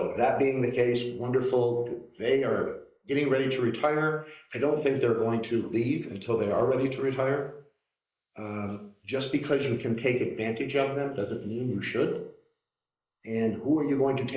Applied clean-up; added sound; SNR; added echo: neural mask model Resemble Enhance denoiser.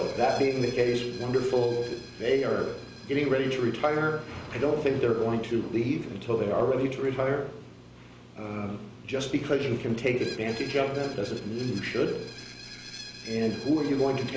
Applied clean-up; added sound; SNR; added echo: none; Screech; 19 dB; none.